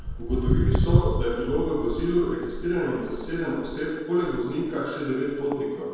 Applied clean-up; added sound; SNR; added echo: none; Walk, footsteps; 1 dB; reverberation time 1.2 s.